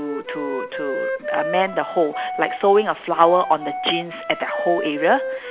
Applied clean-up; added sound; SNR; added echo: none; Wind instrument, woodwind instrument; 7 dB; none.